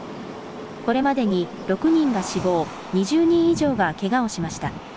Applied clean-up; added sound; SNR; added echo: none; none; none; none.